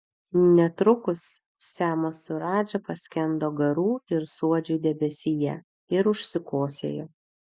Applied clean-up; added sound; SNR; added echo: none; none; none; none.